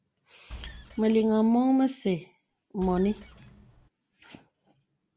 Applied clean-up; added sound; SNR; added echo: none; Engine; 17 dB; none.